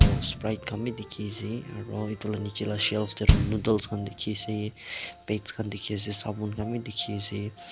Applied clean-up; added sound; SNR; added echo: none; Bass drum; -2 dB; none.